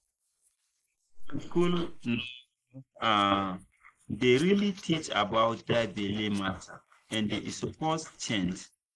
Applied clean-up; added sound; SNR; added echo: neural mask model Resemble Enhance denoiser.